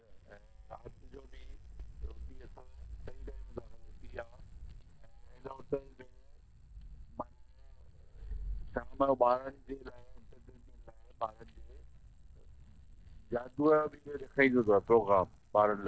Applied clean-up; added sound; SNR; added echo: neural mask model DeepFilterNet 3.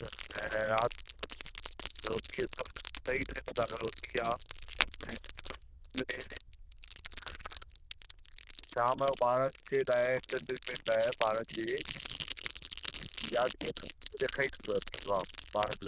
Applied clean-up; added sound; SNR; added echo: neural diffusion model UNIVERSE++.